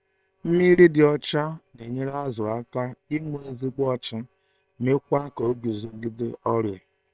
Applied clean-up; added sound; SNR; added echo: neural separator model SepFormer WHAM!.